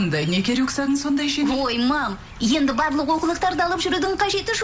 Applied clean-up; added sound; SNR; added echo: none; none; none; none.